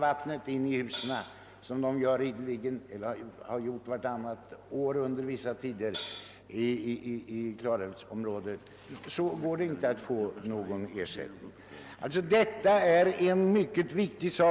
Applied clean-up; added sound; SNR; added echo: none; Hi-hat; 8 dB; none.